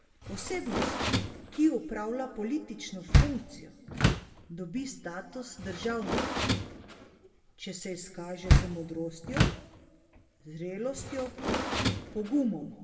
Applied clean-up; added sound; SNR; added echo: none; Door; -4 dB; reverberation time 1.8 s.